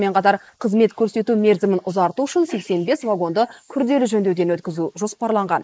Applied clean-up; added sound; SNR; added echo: neural mask model Resemble Enhance denoiser.